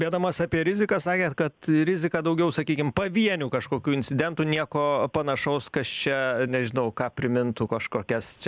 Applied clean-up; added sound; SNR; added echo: none; none; none; none.